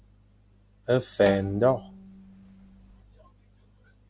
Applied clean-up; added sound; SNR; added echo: none; Bowed string instrument; 11 dB; none.